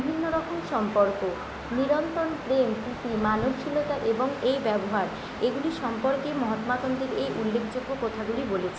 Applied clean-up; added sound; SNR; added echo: none; Waves, surf; 12 dB; none.